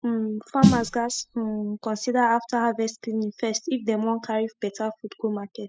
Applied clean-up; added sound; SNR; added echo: classical method spectral subtraction.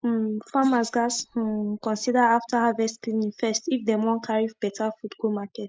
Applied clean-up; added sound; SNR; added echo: neural mask model Resemble Enhance denoiser.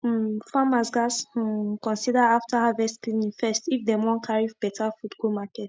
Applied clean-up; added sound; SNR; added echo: none; none; none; none.